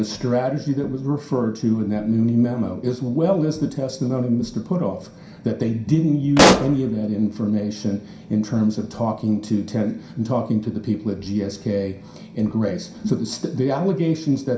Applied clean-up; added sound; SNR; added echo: none; Explosion; -3 dB; reverberation time 0.5 s.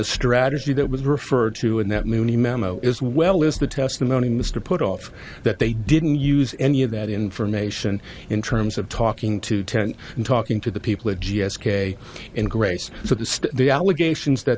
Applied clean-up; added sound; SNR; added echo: none; none; none; none.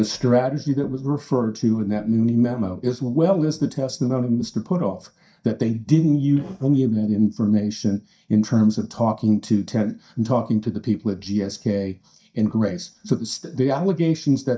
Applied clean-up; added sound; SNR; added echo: neural mask model DeepFilterNet 3.